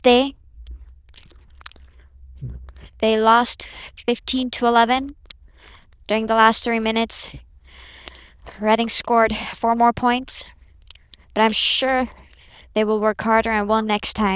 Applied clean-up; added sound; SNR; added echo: neural diffusion model UNIVERSE++.